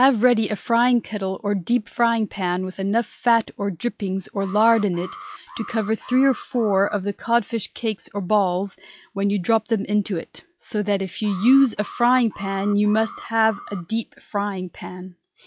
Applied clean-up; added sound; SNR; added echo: classical method log-MMSE.